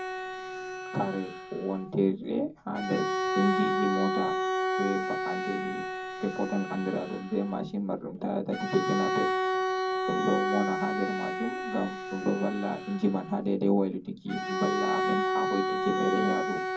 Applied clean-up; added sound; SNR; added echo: none; Bowed string instrument; 0 dB; reverberation time 0.4 s.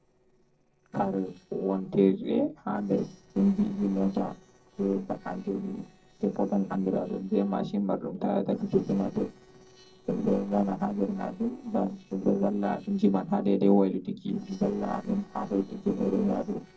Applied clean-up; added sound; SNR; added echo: neural separator model SepFormer DNS4.